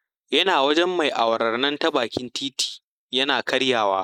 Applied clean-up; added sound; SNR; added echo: neural mask model Resemble Enhance denoiser.